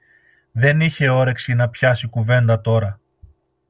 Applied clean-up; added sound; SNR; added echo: none; none; none; none.